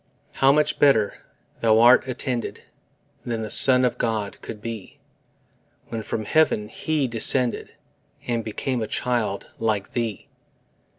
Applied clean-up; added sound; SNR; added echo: none; none; none; none.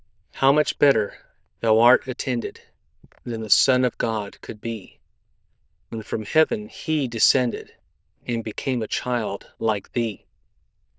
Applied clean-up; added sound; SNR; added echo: neural diffusion model UNIVERSE++.